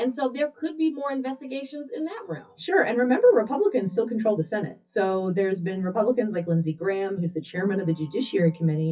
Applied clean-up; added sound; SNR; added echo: classical method WPE with log-MMSE.